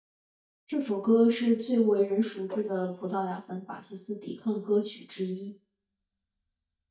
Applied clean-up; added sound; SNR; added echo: neural mask model DeepFilterNet 3.